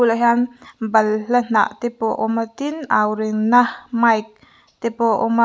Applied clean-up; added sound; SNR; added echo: none; none; none; none.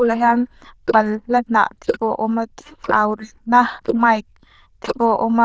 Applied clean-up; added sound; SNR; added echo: neural diffusion model UNIVERSE++.